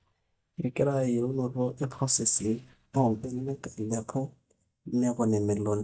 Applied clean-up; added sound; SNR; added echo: neural mask model DeepFilterNet 3.